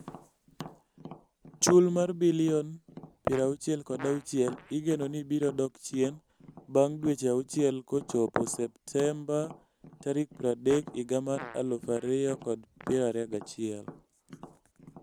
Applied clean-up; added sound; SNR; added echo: none; Fart + Tap; 18 dB; none.